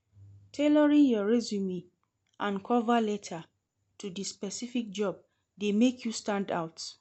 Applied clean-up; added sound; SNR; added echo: none; none; none; none.